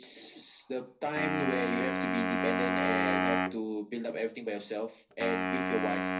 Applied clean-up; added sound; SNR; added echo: none; Wind instrument, woodwind instrument; -2 dB; reverberation time 0.3 s.